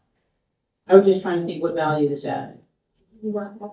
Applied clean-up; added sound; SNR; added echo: neural mask model DeepFilterNet 3.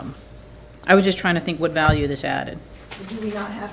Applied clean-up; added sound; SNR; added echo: none; none; none; none.